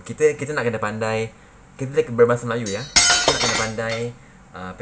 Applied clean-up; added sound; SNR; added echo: none; Cutlery, silverware; -2 dB; none.